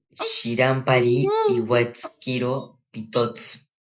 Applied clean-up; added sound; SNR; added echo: neural mask model Resemble Enhance denoiser.